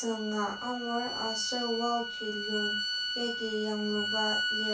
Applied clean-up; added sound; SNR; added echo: none; Bowed string instrument; 1 dB; reverberation time 0.2 s.